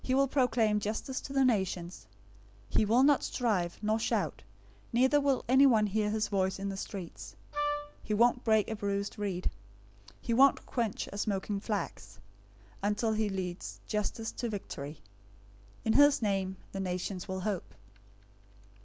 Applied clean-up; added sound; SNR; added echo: none; Wind instrument, woodwind instrument; 4 dB; none.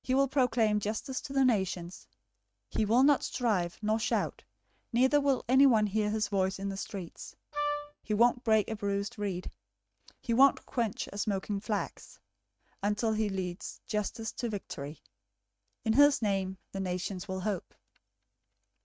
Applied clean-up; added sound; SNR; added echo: neural mask model RNNoise.